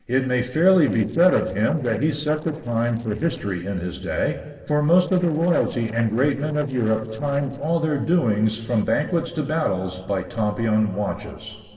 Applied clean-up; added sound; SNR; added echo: neural separator model SepFormer DNS4.